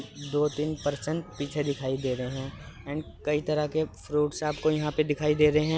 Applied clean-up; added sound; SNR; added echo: none; none; none; none.